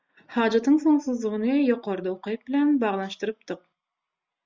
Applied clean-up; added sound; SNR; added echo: none; none; none; none.